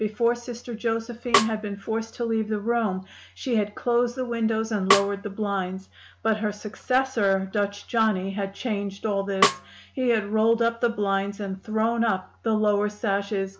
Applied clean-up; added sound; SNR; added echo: none; Snare drum; 2 dB; none.